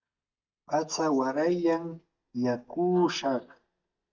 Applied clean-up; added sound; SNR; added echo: neural mask model DeepFilterNet 3.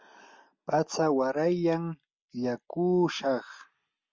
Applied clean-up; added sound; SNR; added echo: none; none; none; none.